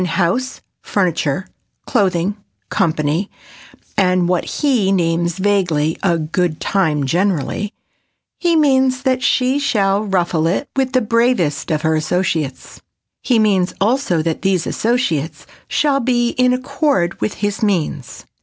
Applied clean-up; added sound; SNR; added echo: none; none; none; none.